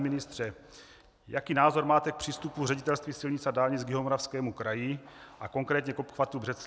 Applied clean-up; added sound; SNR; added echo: none; none; none; none.